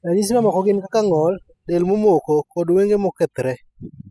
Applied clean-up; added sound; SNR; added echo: classical method spectral subtraction.